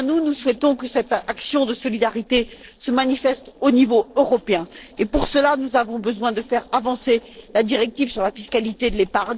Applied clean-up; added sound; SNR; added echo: neural separator model SepFormer DNS4.